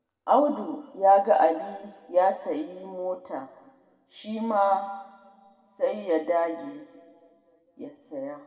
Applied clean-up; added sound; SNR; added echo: none; none; none; reverberation time 2.0 s.